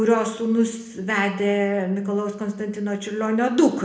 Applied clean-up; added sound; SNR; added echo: none; none; none; reverberation time 0.7 s.